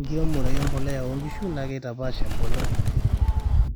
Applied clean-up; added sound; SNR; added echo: none; Bird; -2 dB; none.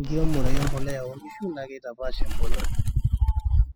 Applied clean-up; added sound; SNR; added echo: classical method spectral subtraction.